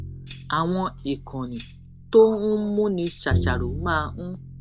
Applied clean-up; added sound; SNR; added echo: none; Tambourine + Bowed string instrument; 5 dB; none.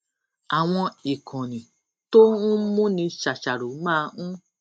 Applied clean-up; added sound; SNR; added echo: none; none; none; none.